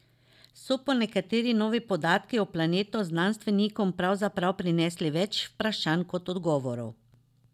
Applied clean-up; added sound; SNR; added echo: none; none; none; none.